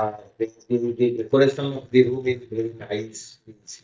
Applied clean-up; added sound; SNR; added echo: neural mask model DeepFilterNet 3.